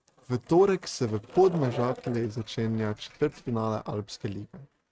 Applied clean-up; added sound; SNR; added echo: neural mask model RNNoise.